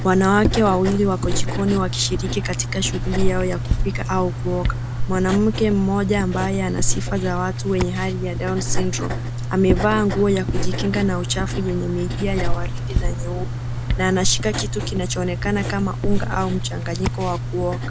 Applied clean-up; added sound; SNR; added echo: none; Writing; 0 dB; none.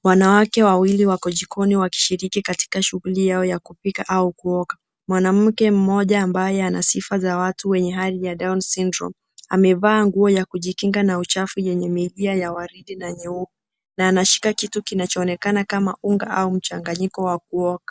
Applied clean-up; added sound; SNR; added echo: none; none; none; none.